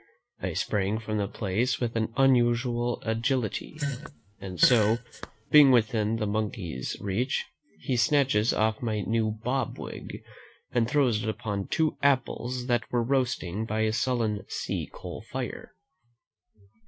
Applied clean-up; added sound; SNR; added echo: neural mask model RNNoise.